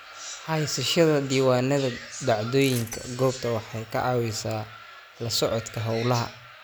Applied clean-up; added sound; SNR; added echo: none; Bell / Mechanisms; 19 dB; none.